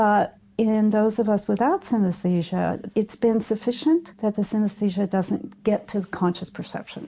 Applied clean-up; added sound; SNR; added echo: none; none; none; none.